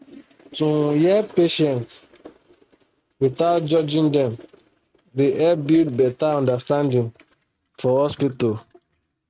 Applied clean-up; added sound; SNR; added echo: neural mask model RNNoise.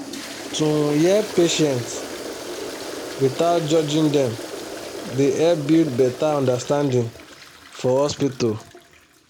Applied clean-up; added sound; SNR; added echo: none; Toilet flush; 12 dB; none.